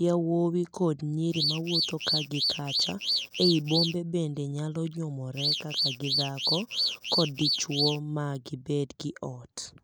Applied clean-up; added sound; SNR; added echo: none; Alarm / Car; -1 dB; none.